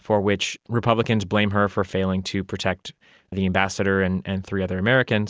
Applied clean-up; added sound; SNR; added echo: none; none; none; none.